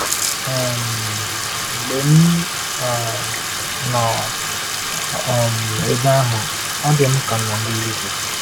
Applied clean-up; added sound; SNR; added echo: none; Bathtub (filling or washing); 2 dB; none.